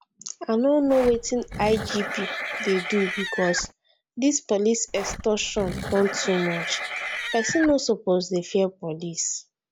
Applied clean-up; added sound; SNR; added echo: none; Livestock, farm animals, working animals; 7 dB; none.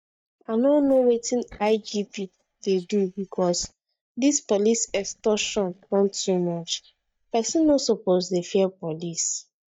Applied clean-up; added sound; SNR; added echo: neural mask model DeepFilterNet 3.